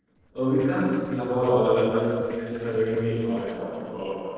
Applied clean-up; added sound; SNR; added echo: neural separator model SepFormer DNS4.